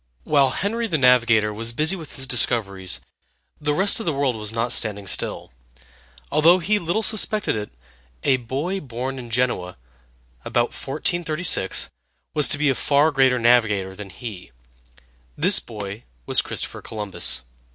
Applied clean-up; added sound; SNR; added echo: none; Explosion; 19 dB; none.